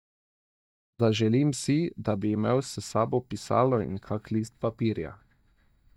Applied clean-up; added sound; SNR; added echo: neural mask model DeepFilterNet 3.